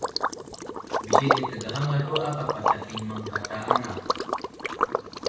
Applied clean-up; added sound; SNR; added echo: none; Liquid; -5 dB; reverberation time 0.9 s.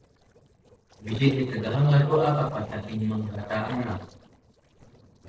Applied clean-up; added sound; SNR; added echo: neural separator model SepFormer DNS4.